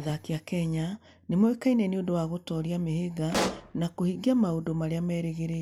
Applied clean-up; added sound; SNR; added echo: none; Explosion; 6 dB; none.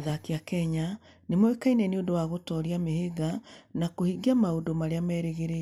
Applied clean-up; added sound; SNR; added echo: none; none; none; none.